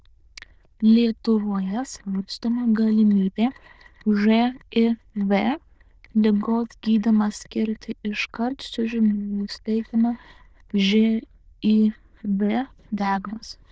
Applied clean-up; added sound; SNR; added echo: neural diffusion model UNIVERSE++.